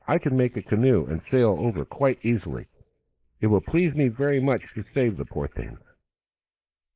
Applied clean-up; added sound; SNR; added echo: neural mask model Resemble Enhance denoiser.